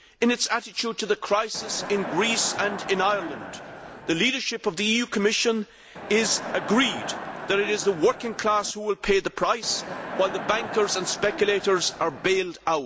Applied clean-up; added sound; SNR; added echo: none; Crowd; 10 dB; none.